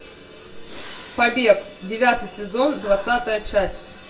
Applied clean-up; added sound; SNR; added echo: none; Breathing; 15 dB; reverberation time 0.1 s.